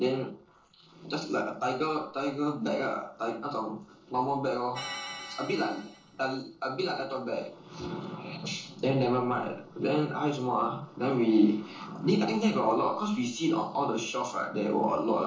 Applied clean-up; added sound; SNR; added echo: neural separator model SepFormer DNS4.